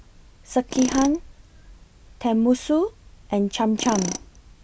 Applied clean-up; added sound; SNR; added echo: none; Tools; 13 dB; none.